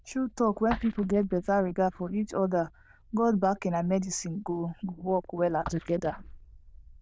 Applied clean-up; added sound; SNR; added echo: neural diffusion model UNIVERSE++.